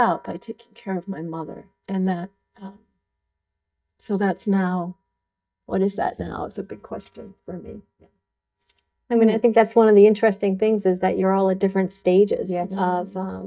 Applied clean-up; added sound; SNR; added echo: neural mask model DeepFilterNet 3.